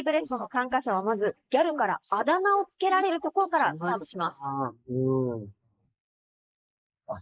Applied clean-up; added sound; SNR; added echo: neural mask model Resemble Enhance denoiser.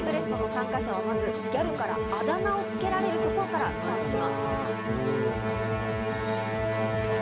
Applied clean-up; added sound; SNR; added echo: none; Musical instrument; -2 dB; none.